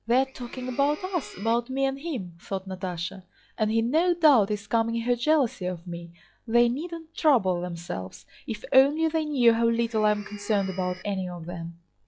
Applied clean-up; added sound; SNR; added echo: classical method log-MMSE.